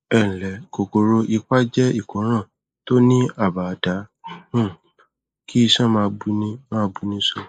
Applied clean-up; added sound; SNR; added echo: neural mask model Resemble Enhance denoiser.